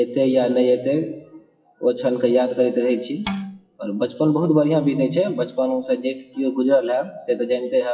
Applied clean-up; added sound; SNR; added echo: classical method WPE with log-MMSE.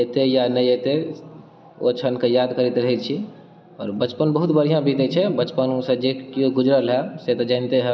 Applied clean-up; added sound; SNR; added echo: none; none; none; none.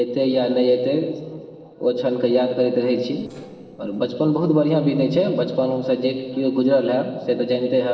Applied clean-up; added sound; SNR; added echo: neural separator model SepFormer DNS4.